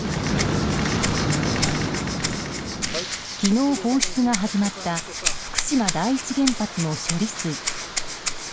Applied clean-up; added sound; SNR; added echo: none; Rattle (instrument); 6 dB; none.